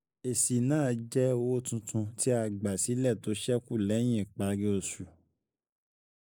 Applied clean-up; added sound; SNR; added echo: neural mask model Resemble Enhance denoiser.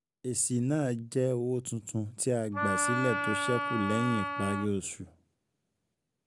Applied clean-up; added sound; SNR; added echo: none; Wind instrument, woodwind instrument; 1 dB; none.